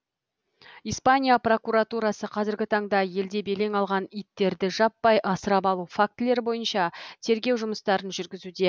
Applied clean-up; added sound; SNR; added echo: none; none; none; none.